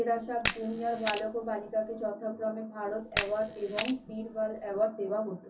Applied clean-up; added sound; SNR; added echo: none; Camera; -3 dB; reverberation time 0.3 s.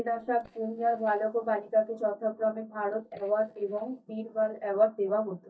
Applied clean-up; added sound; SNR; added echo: neural mask model DeepFilterNet 3.